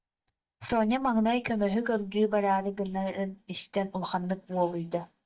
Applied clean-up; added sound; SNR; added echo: neural mask model DeepFilterNet 3.